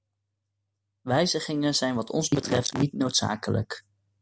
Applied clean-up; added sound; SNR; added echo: none; none; none; none.